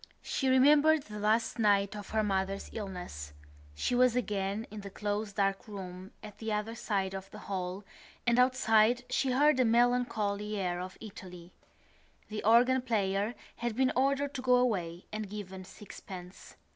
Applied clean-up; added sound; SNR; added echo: none; Bowed string instrument; 18 dB; none.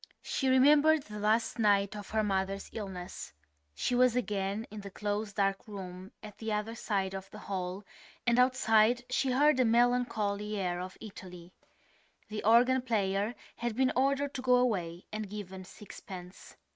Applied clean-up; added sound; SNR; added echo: neural mask model RNNoise.